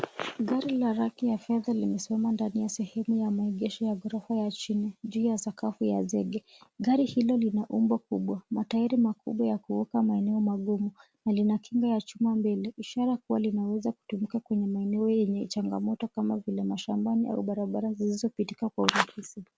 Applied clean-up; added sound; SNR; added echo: none; none; none; none.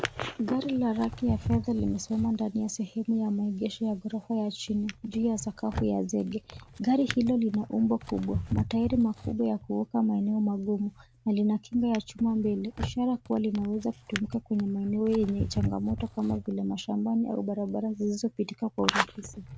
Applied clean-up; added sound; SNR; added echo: none; Drawer open or close; 11 dB; none.